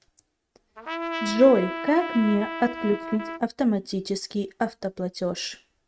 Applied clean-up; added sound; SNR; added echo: neural mask model RNNoise.